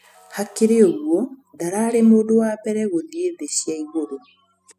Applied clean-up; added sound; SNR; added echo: classical method spectral subtraction.